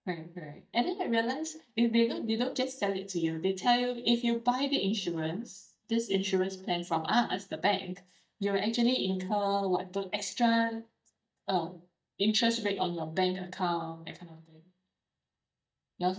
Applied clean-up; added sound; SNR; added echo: neural mask model DeepFilterNet 3.